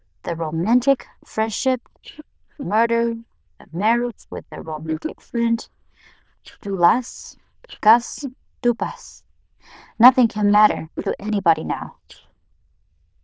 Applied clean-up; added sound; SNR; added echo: neural diffusion model UNIVERSE++.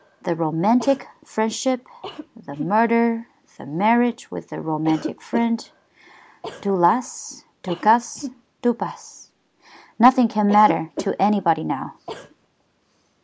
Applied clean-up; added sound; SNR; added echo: none; Cough; 16 dB; none.